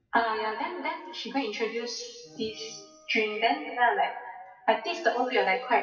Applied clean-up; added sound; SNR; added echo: classical method WPE with log-MMSE.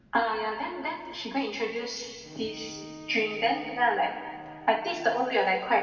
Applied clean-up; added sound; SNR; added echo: none; Bowed string instrument; 18 dB; reverberation time 1.9 s.